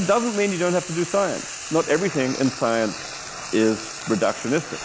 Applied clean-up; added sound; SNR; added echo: none; Frying (food); 11 dB; none.